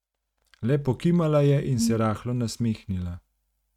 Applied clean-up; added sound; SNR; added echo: neural mask model RNNoise.